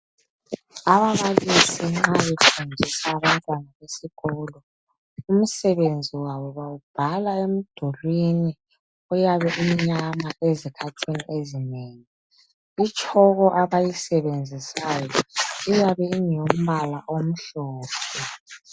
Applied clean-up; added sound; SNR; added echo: none; none; none; none.